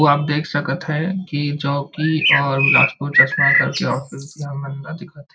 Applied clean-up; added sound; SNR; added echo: neural mask model RNNoise.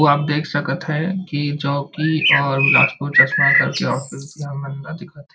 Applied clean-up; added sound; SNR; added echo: none; Bird; -2 dB; none.